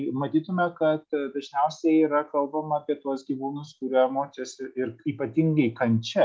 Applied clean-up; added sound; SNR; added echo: none; none; none; none.